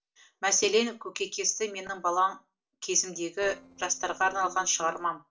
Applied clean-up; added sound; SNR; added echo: neural separator model SepFormer DNS4.